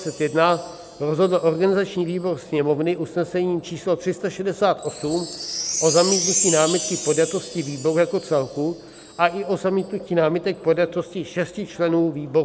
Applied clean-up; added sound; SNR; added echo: none; Wind chime; 10 dB; none.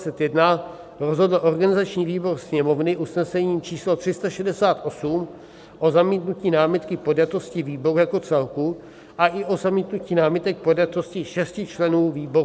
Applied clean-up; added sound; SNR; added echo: none; none; none; none.